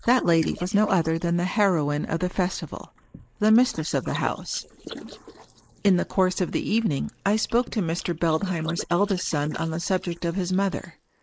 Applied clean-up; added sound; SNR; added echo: neural mask model Resemble Enhance denoiser.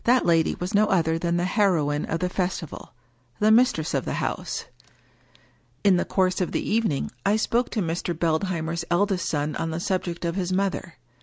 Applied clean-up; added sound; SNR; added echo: none; none; none; none.